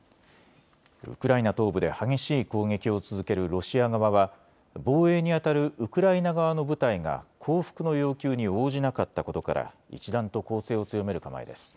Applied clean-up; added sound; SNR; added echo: none; none; none; none.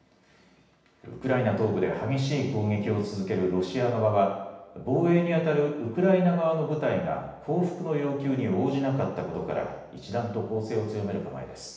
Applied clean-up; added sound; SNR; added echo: none; none; none; reverberation time 0.9 s.